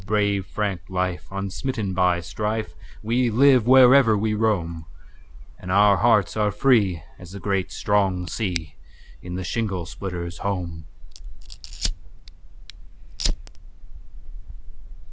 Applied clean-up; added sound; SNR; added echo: none; Fire; 9 dB; none.